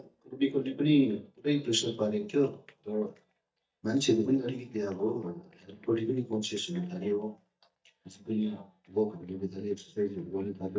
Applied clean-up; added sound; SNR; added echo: neural mask model DeepFilterNet 3.